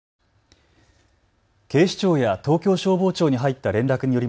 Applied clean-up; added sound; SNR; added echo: none; none; none; none.